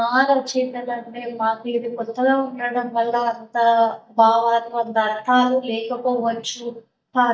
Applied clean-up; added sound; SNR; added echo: neural mask model DeepFilterNet 3.